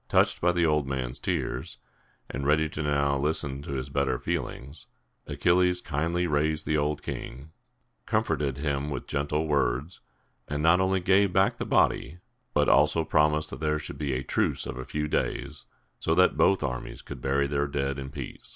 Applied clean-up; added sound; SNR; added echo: none; none; none; none.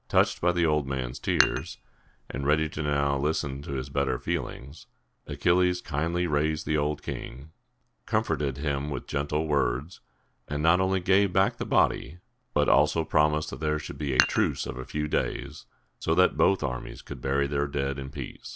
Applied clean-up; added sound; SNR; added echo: none; Dishes, pots, and pans; 5 dB; none.